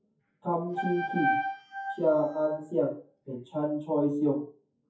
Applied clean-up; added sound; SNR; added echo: classical method WPE with log-MMSE.